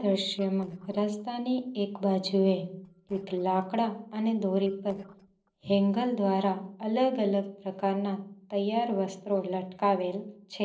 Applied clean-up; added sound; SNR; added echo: neural separator model SepFormer DNS4.